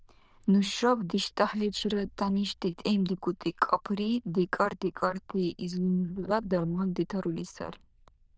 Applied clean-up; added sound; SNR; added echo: neural diffusion model UNIVERSE++.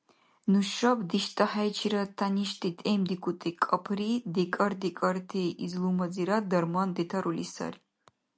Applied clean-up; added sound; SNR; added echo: none; none; none; none.